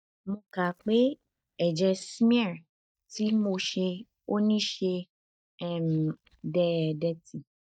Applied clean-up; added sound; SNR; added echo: neural mask model DeepFilterNet 3.